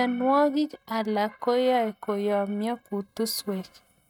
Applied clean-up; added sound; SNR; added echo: neural mask model RNNoise.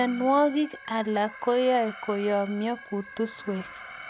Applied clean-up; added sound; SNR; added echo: none; Alarm; 17 dB; none.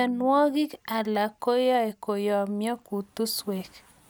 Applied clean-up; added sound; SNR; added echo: none; none; none; none.